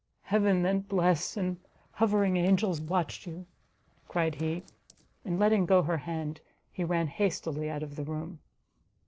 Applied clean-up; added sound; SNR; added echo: neural separator model SepFormer DNS4.